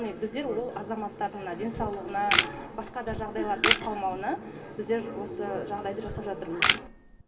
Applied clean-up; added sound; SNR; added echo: none; Camera; -3 dB; reverberation time 0.9 s.